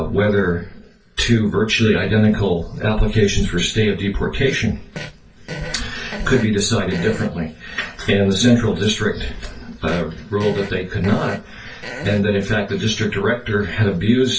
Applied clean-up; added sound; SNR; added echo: neural separator model SepFormer DNS4.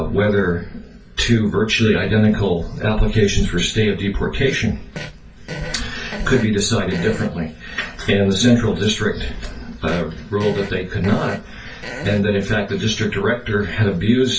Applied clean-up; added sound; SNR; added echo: none; Fart; 15 dB; reverberation time 0.2 s.